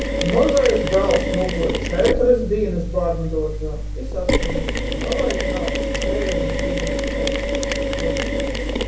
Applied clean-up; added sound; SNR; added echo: none; Mechanisms; -1 dB; reverberation time 0.6 s.